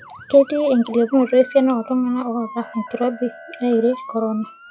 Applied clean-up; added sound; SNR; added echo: classical method WPE with log-MMSE.